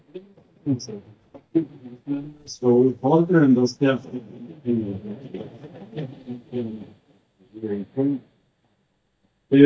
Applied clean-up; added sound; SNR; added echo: neural mask model DeepFilterNet 3.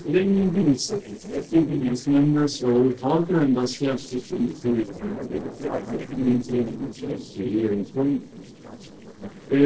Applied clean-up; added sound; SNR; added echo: neural separator model SepFormer DNS4.